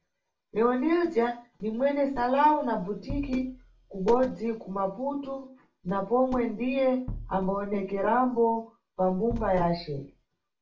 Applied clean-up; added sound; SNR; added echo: none; Bass drum; 12 dB; reverberation time 0.3 s.